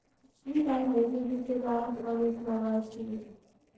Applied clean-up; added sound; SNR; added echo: neural separator model SepFormer DNS4.